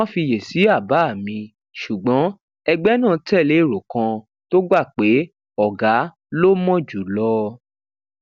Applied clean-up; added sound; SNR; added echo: none; none; none; none.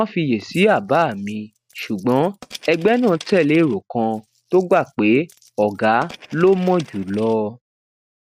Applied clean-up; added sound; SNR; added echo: neural mask model RNNoise.